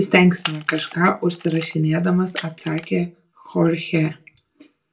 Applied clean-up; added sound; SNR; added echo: none; Camera; 15 dB; reverberation time 0.2 s.